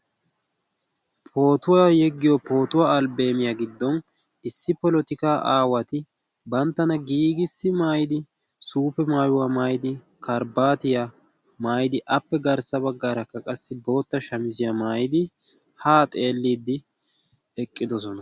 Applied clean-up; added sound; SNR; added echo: none; none; none; none.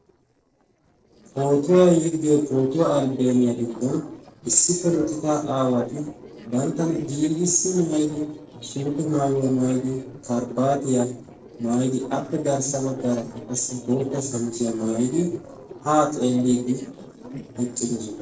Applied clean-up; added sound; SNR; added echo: neural separator model SepFormer DNS4.